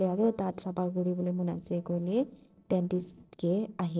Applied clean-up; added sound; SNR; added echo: neural separator model SepFormer DNS4.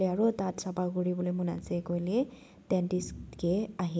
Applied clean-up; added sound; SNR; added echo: none; none; none; none.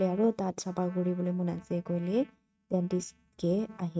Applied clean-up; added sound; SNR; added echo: neural mask model RNNoise.